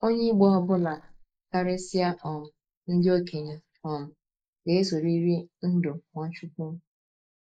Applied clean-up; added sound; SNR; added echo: neural mask model Resemble Enhance denoiser.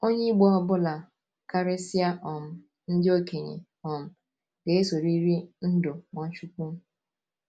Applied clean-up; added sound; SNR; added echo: none; none; none; none.